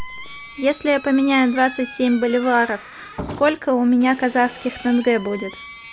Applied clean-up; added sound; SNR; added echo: none; Squeak / Slam; 16 dB; none.